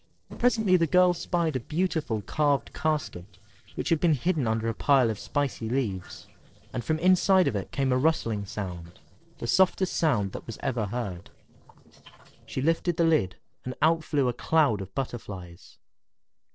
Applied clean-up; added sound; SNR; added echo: neural separator model SepFormer DNS4.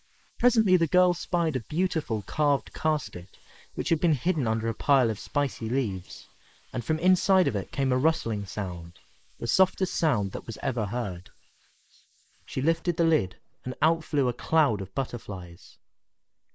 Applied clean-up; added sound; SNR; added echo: neural mask model Resemble Enhance denoiser.